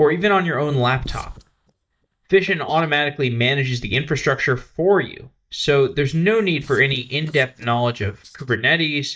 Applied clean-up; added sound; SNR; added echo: neural mask model DeepFilterNet 3.